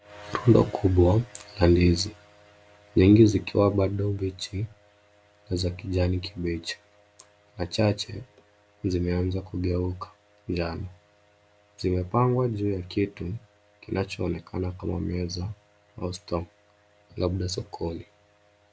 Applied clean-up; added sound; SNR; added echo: none; none; none; none.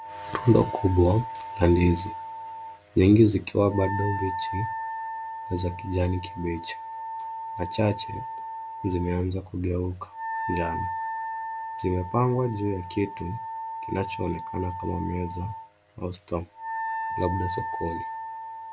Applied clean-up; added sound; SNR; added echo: none; Wind instrument, woodwind instrument; 8 dB; none.